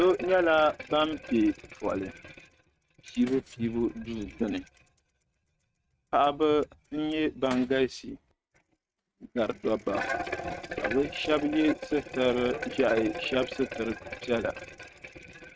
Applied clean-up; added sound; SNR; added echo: neural mask model RNNoise.